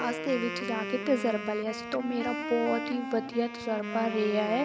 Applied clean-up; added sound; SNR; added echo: none; Wind instrument, woodwind instrument; 6 dB; none.